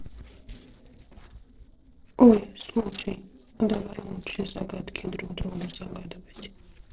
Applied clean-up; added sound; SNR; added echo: neural separator model SepFormer DNS4.